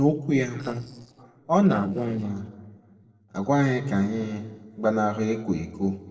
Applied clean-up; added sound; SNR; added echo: neural separator model SepFormer DNS4.